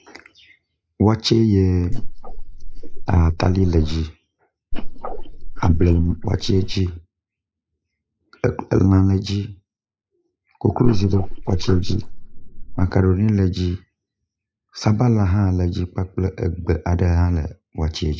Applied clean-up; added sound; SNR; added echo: neural mask model Resemble Enhance denoiser.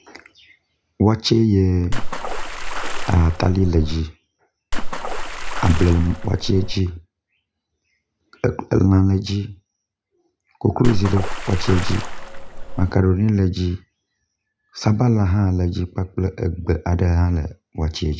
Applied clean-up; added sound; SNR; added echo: none; Water / Splash, splatter; 1 dB; none.